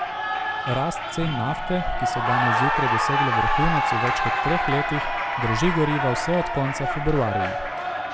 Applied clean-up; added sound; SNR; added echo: none; Cheering; -1 dB; none.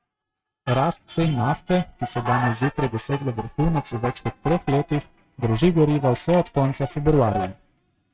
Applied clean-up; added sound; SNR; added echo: neural mask model RNNoise.